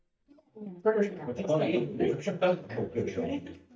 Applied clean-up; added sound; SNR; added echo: neural mask model DeepFilterNet 3.